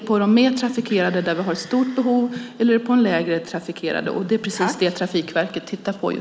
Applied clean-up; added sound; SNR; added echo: none; none; none; none.